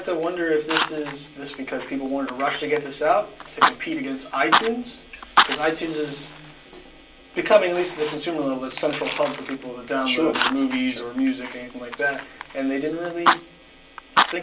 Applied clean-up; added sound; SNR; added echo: none; Fire; 3 dB; reverberation time 0.3 s.